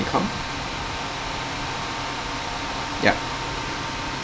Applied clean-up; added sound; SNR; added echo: none; Fire; 11 dB; none.